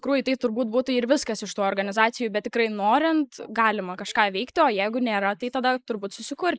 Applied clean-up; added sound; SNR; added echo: neural mask model Resemble Enhance denoiser.